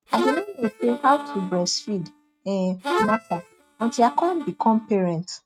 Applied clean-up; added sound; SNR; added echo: neural mask model RNNoise.